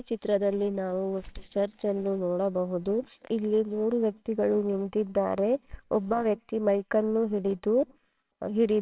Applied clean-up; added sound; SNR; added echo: neural separator model SepFormer WHAMR!.